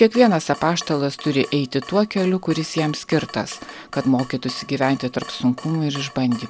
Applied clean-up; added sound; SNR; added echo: none; Drip / Water tap, faucet; 19 dB; none.